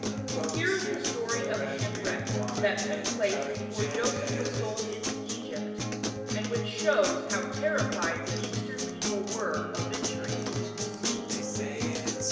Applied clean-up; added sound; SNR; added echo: none; Acoustic guitar; -2 dB; reverberation time 1.2 s.